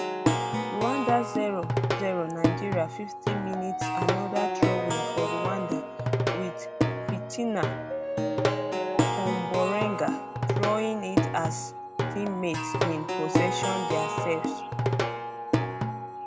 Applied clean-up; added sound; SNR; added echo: none; Plucked string instrument; -4 dB; none.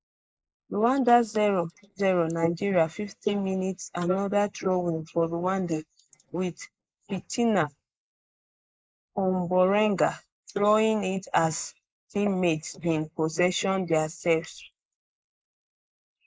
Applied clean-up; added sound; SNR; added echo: neural mask model Resemble Enhance denoiser.